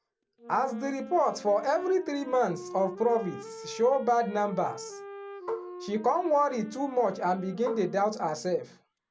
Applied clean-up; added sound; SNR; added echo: none; Marimba, xylophone + Wind instrument, woodwind instrument; 14 dB; none.